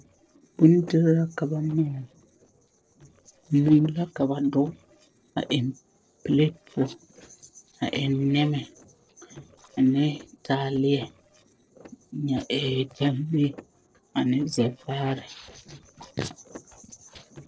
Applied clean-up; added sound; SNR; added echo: neural separator model SepFormer DNS4.